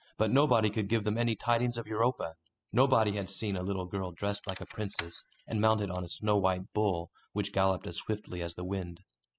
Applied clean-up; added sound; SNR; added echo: classical method spectral subtraction.